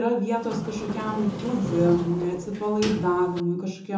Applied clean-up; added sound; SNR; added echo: none; Sliding door; 8 dB; reverberation time 0.6 s.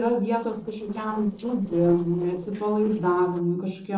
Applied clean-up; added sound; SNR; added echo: neural separator model SepFormer DNS4.